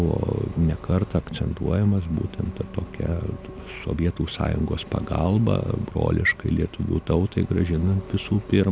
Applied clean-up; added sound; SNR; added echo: none; Engine; 17 dB; none.